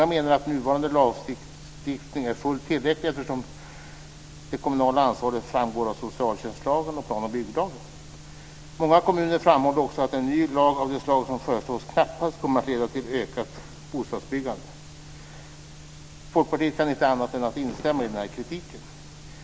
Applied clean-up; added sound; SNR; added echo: none; Fireworks; 18 dB; none.